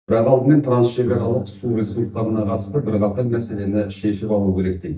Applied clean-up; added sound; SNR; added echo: neural mask model DeepFilterNet 3.